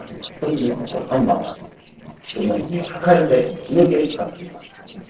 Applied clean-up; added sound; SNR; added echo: neural separator model SepFormer DNS4.